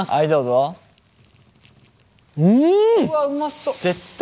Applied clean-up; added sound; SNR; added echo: none; none; none; none.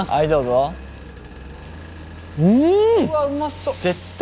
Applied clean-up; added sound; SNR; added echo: none; Engine; 16 dB; none.